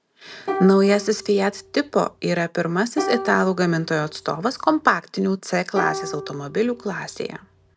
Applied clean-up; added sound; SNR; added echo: none; Plucked string instrument; 10 dB; none.